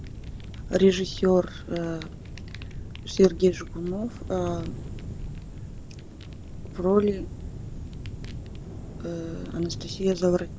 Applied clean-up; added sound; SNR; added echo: none; Fire; 9 dB; none.